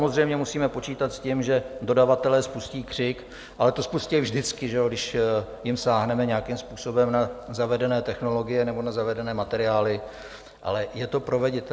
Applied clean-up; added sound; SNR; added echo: none; none; none; none.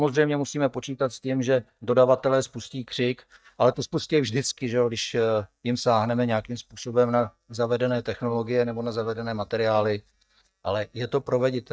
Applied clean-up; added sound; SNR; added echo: neural mask model DeepFilterNet 3.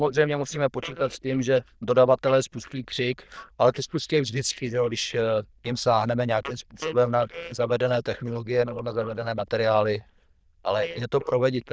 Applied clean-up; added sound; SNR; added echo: neural diffusion model UNIVERSE++.